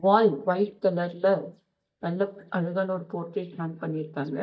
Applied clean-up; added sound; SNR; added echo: neural mask model DeepFilterNet 3.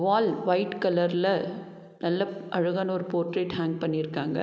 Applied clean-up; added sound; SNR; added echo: none; none; none; none.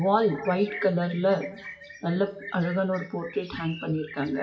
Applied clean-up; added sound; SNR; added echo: classical method WPE with log-MMSE.